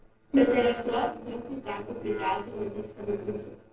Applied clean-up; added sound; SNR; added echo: neural separator model SepFormer DNS4.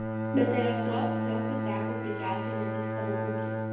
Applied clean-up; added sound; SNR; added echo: none; Bowed string instrument; -2 dB; reverberation time 0.8 s.